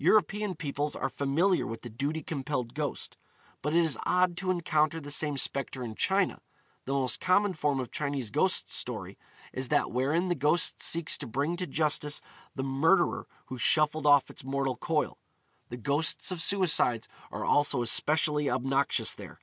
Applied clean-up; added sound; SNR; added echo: none; none; none; none.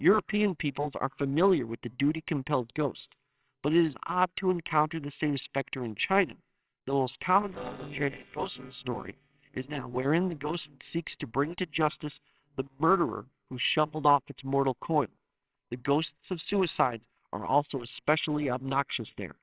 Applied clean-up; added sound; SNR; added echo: neural separator model SepFormer WHAMR!.